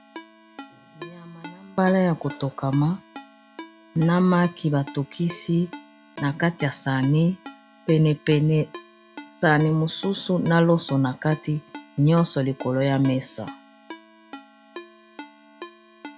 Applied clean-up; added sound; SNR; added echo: none; Ringtone; 19 dB; none.